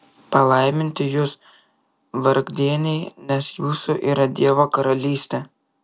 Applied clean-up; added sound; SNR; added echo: none; none; none; none.